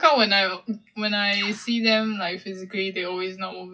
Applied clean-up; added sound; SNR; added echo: classical method WPE with log-MMSE.